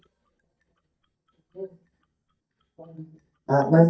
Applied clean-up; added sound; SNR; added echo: neural mask model DeepFilterNet 3.